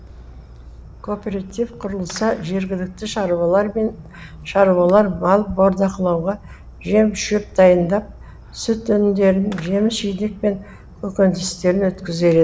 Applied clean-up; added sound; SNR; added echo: none; Fireworks; 20 dB; none.